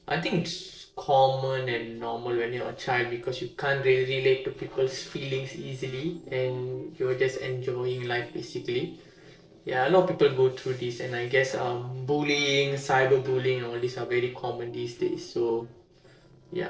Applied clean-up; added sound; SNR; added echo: neural separator model SepFormer DNS4.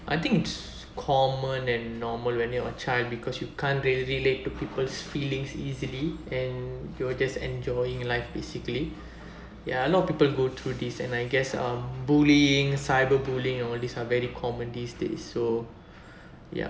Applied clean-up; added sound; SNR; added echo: none; none; none; none.